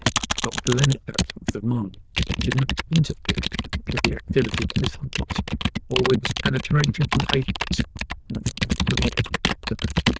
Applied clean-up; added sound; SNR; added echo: neural diffusion model UNIVERSE++.